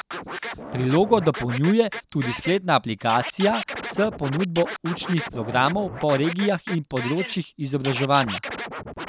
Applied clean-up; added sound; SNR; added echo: none; Scratching (performance technique); 10 dB; none.